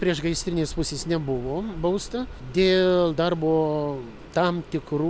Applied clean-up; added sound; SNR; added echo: none; none; none; none.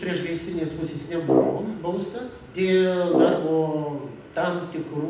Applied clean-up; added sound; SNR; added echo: none; Brass instrument; 0 dB; reverberation time 0.8 s.